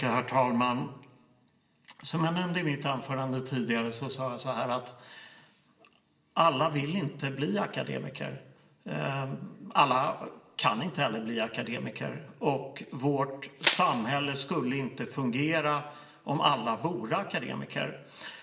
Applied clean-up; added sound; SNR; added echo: none; Crushing; -2 dB; reverberation time 0.8 s.